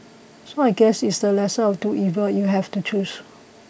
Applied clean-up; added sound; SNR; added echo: none; none; none; none.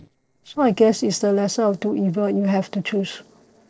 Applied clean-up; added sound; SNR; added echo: neural separator model SepFormer DNS4.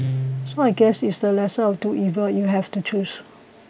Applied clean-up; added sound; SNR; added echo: none; Guitar; 10 dB; none.